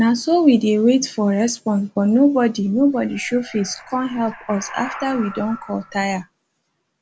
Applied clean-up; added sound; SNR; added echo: none; Animal; 17 dB; none.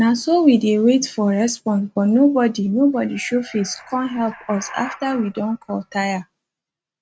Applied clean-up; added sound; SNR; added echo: neural mask model RNNoise.